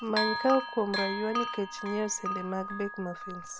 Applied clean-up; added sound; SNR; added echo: none; Bell; 4 dB; none.